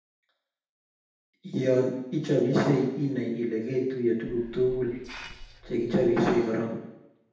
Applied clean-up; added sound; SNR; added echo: none; Hiss; 17 dB; reverberation time 0.9 s.